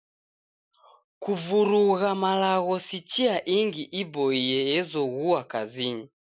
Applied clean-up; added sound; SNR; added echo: none; none; none; none.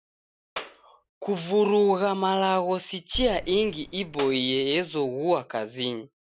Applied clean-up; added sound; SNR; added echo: none; Clapping + Boom; 14 dB; none.